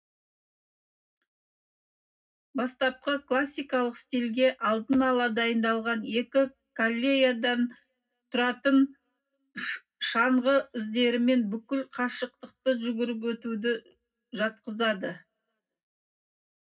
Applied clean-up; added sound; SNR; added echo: none; none; none; reverberation time 0.4 s.